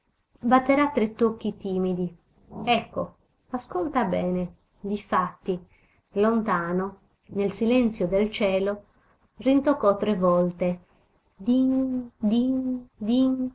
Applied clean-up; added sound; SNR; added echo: none; none; none; none.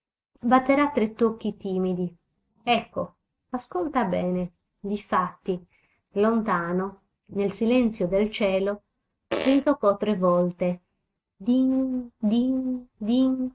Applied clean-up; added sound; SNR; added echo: neural mask model RNNoise.